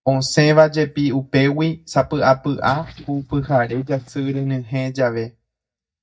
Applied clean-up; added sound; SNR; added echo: neural mask model DeepFilterNet 3.